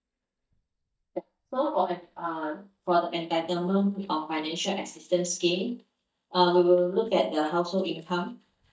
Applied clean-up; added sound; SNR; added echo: neural mask model DeepFilterNet 3.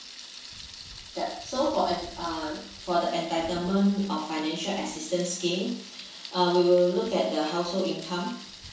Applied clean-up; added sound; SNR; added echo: none; Thunder; 16 dB; reverberation time 0.7 s.